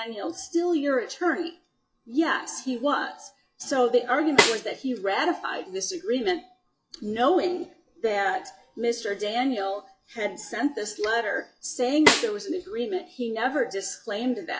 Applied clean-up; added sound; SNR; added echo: classical method WPE with log-MMSE.